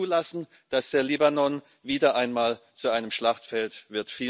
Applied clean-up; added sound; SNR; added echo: none; none; none; none.